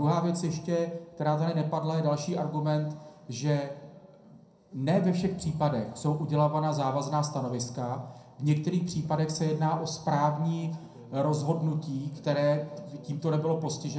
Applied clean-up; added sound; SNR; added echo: none; none; none; reverberation time 0.5 s.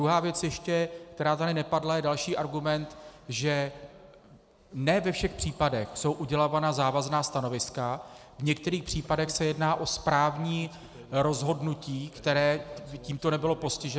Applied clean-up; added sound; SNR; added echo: none; none; none; none.